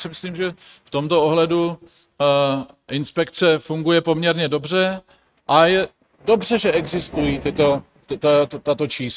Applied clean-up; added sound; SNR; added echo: neural mask model RNNoise.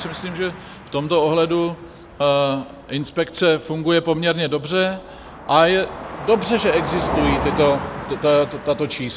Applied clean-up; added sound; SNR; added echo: none; Car passing by; 10 dB; none.